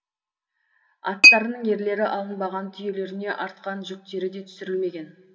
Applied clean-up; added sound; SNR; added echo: none; Chink, clink; -3 dB; reverberation time 1.1 s.